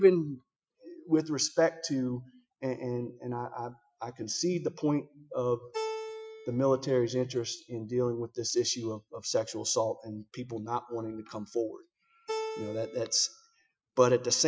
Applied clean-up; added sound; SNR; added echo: classical method Wiener filter.